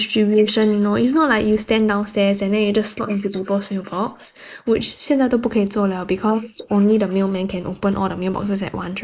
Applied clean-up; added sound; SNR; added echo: neural mask model Resemble Enhance denoiser.